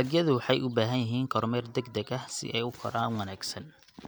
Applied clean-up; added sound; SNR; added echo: none; none; none; none.